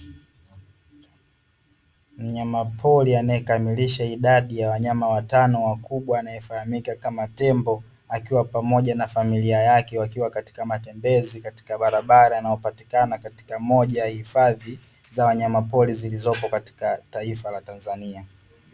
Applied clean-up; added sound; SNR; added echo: none; none; none; none.